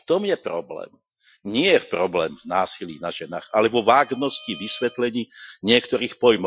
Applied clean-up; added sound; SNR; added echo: classical method Wiener filter.